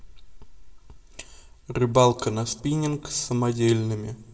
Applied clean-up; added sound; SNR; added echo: none; none; none; reverberation time 1.4 s.